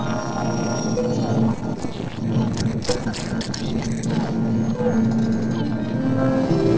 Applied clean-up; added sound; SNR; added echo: neural separator model SepFormer DNS4.